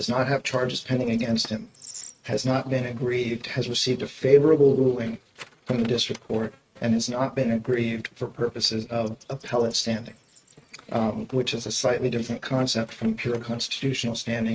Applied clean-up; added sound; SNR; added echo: neural mask model RNNoise.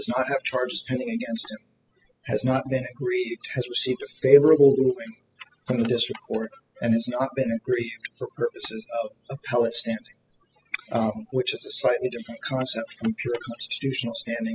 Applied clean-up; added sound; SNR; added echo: classical method spectral subtraction.